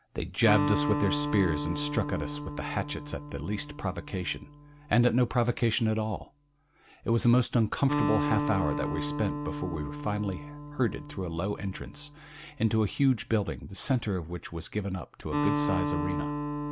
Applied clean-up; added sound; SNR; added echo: none; Acoustic guitar; 5 dB; none.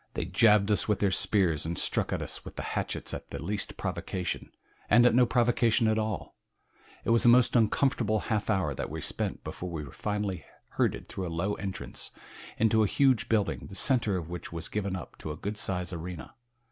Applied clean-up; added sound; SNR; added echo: none; none; none; none.